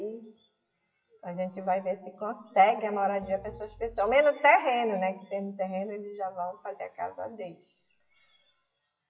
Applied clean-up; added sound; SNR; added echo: classical method WPE with log-MMSE.